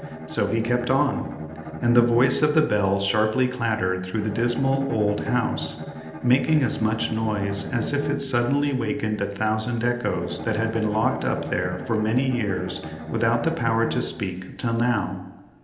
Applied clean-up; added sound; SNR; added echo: none; Bowed string instrument; 11 dB; reverberation time 0.9 s.